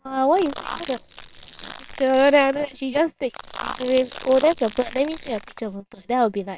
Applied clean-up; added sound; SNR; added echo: neural separator model SepFormer WHAMR!.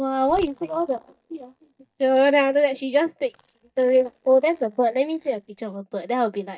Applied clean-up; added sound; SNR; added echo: neural mask model DeepFilterNet 3.